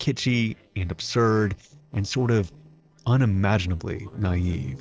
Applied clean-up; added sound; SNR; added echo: neural separator model SepFormer DNS4.